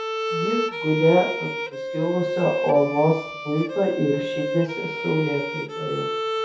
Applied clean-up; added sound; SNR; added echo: none; Bowed string instrument; 4 dB; reverberation time 0.6 s.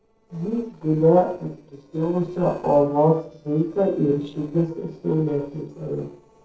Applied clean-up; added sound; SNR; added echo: neural separator model SepFormer DNS4.